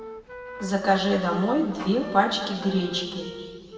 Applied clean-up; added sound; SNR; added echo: none; Wind instrument, woodwind instrument; 14 dB; reverberation time 2.0 s.